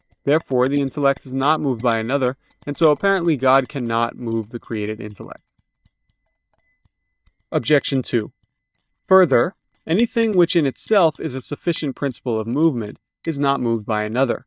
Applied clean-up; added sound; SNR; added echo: neural mask model DeepFilterNet 3.